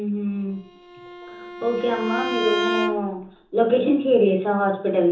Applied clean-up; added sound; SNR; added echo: none; Bowed string instrument; 6 dB; reverberation time 1.2 s.